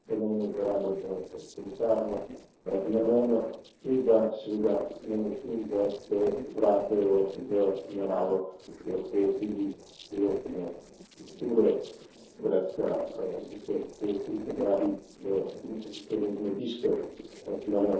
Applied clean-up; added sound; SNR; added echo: neural separator model SepFormer DNS4.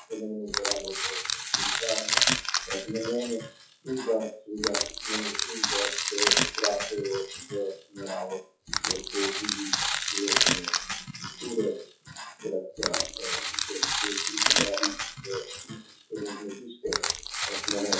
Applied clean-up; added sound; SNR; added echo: classical method WPE with log-MMSE.